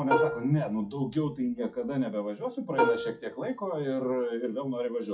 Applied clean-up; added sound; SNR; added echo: classical method WPE with log-MMSE.